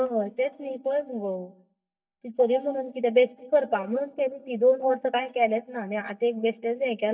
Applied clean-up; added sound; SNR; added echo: neural mask model DeepFilterNet 3.